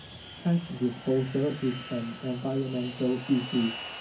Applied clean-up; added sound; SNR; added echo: none; Fixed-wing aircraft, airplane; 13 dB; reverberation time 0.4 s.